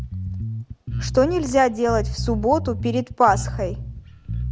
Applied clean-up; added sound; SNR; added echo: none; Bass guitar; 6 dB; none.